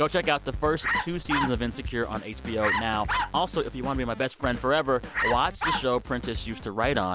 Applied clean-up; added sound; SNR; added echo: none; Bark; 3 dB; none.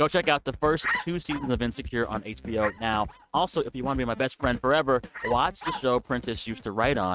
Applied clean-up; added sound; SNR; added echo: neural mask model RNNoise.